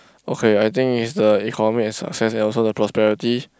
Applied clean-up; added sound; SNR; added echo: none; none; none; none.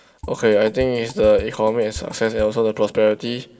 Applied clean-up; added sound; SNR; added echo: none; Drum kit; 17 dB; reverberation time 0.3 s.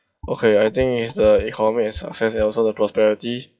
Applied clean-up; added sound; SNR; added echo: classical method WPE with log-MMSE.